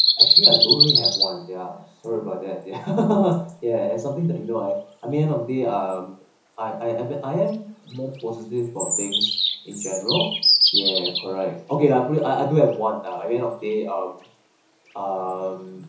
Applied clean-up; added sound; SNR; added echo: none; Bird vocalization, bird call, bird song; 0 dB; reverberation time 0.7 s.